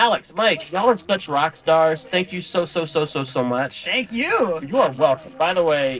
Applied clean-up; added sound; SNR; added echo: neural separator model SepFormer DNS4.